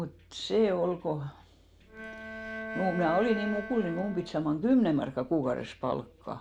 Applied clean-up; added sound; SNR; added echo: none; Bowed string instrument; 11 dB; none.